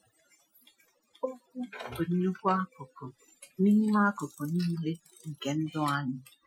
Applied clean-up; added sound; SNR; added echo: classical method Wiener filter.